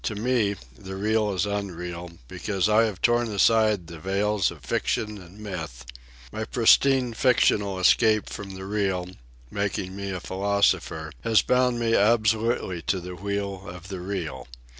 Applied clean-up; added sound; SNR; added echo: none; none; none; none.